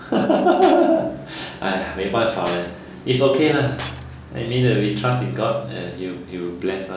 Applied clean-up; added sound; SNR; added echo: none; Shatter; 16 dB; none.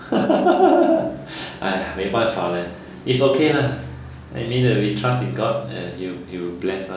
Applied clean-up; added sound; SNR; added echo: none; none; none; none.